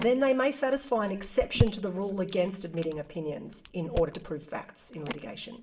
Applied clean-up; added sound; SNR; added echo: none; Chewing, mastication; 7 dB; reverberation time 0.7 s.